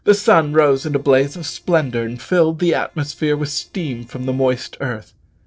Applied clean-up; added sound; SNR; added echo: neural separator model SepFormer DNS4.